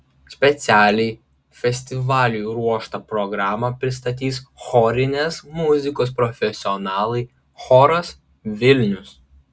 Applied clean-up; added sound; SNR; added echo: none; none; none; none.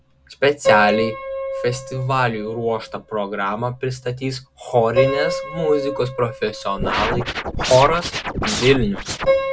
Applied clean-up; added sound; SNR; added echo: none; Piano + Scratching (performance technique); 4 dB; none.